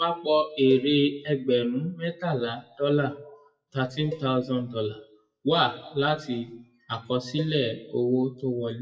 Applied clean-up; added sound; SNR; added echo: classical method WPE with log-MMSE.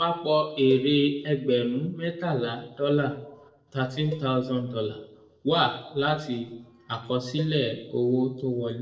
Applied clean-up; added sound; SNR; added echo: neural separator model SepFormer DNS4.